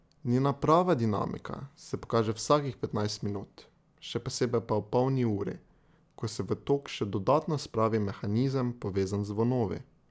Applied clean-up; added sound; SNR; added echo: none; none; none; none.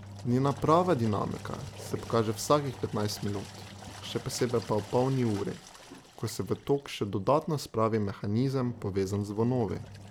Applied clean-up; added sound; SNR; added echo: none; Engine; 16 dB; none.